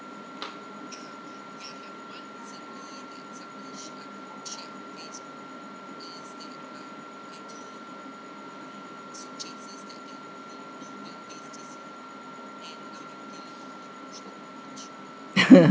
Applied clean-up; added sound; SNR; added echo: none; none; none; none.